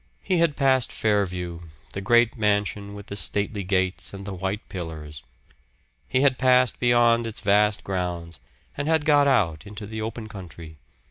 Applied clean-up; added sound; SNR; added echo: none; none; none; none.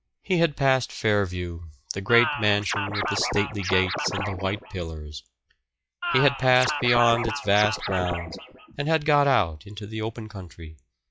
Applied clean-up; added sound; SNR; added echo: classical method log-MMSE.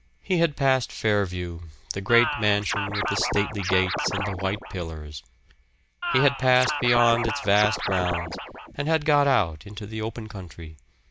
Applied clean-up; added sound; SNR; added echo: none; Scratching (performance technique); 4 dB; none.